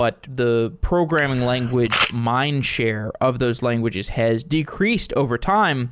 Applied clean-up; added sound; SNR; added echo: none; Camera; 5 dB; none.